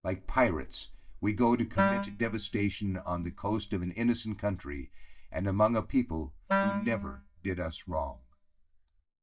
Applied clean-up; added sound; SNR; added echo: neural mask model DeepFilterNet 3.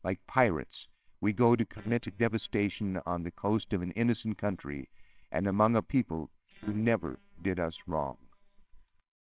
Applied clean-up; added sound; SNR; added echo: neural separator model SepFormer WHAMR!.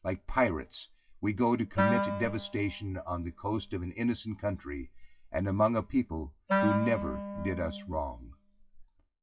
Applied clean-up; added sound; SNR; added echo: classical method WPE with log-MMSE.